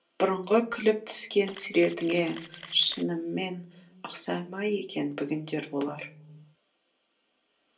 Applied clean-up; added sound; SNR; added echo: none; Camera; 18 dB; reverberation time 0.2 s.